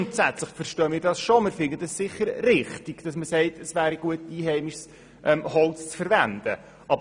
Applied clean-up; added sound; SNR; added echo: none; none; none; none.